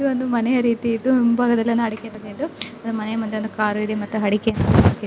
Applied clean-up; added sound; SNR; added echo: none; none; none; none.